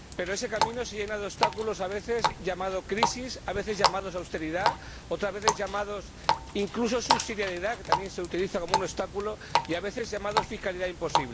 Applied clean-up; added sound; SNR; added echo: none; Water tap, faucet; 0 dB; none.